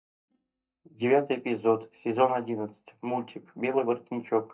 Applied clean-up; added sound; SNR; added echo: neural mask model DeepFilterNet 3.